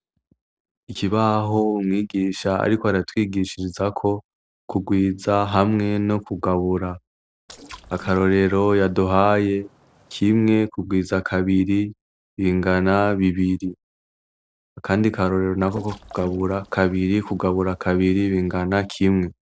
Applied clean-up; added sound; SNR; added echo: neural separator model SepFormer DNS4.